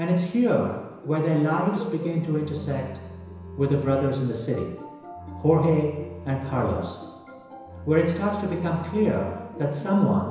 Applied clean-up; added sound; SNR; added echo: none; Bowed string instrument; 16 dB; reverberation time 1.0 s.